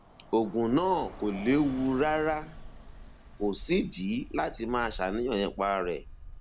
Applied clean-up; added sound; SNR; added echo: none; Bus; 15 dB; none.